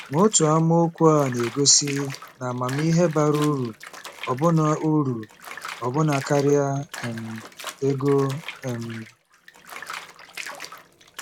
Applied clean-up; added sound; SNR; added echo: none; Bathtub (filling or washing) / Water; 16 dB; none.